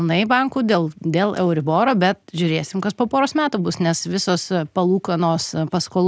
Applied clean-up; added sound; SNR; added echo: none; none; none; none.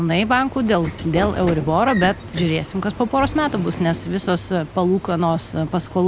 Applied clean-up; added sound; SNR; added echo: none; Sliding door / Train; 12 dB; none.